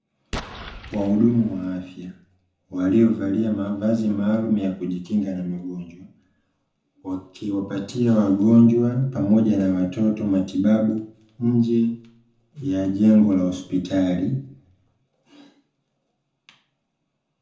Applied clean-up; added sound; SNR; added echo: none; Explosion; 14 dB; reverberation time 0.6 s.